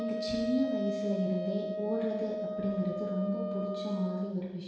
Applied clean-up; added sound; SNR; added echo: none; Wind instrument, woodwind instrument; 4 dB; reverberation time 0.9 s.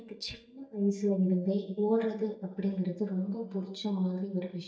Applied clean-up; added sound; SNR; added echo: neural mask model DeepFilterNet 3.